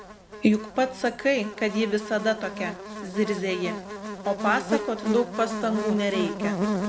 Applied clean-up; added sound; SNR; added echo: none; Buzz; 5 dB; none.